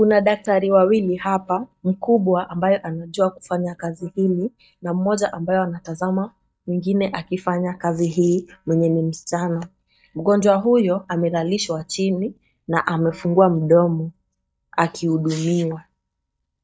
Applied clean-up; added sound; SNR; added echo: neural mask model DeepFilterNet 3.